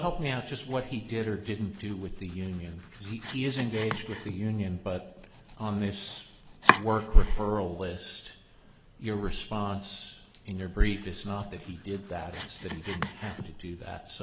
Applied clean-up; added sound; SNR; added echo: none; Domestic sounds, home sounds; 7 dB; none.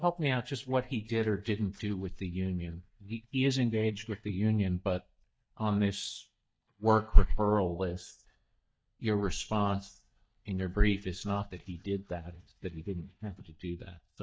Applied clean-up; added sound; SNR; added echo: neural mask model DeepFilterNet 3.